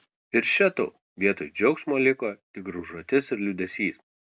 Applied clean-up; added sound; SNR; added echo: none; none; none; none.